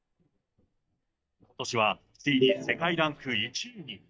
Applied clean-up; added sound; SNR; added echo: neural mask model DeepFilterNet 3.